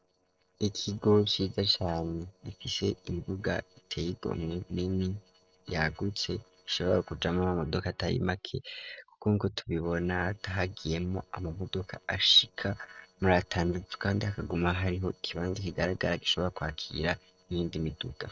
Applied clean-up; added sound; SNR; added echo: neural separator model SepFormer DNS4.